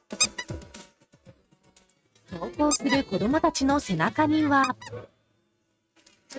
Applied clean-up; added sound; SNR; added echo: neural mask model RNNoise.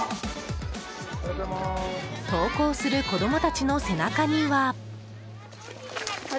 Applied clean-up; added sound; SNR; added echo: none; none; none; none.